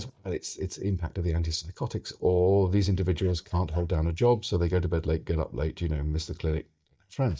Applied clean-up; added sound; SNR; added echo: neural mask model DeepFilterNet 3.